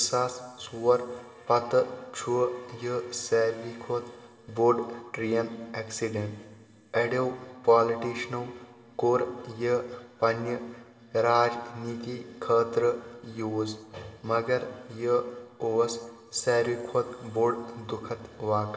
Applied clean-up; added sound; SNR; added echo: none; none; none; reverberation time 2.6 s.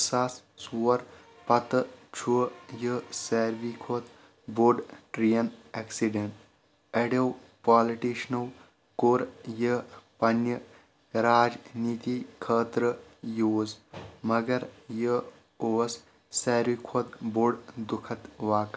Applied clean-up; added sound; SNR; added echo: none; none; none; none.